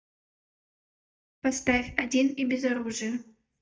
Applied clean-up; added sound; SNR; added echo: neural mask model DeepFilterNet 3.